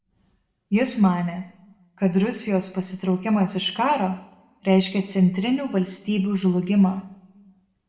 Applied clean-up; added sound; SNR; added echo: none; none; none; reverberation time 0.8 s.